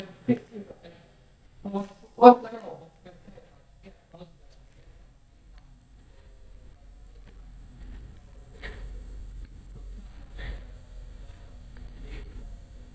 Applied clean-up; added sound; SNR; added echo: neural mask model DeepFilterNet 3.